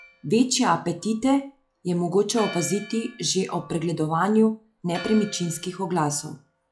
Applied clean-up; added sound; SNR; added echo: classical method log-MMSE.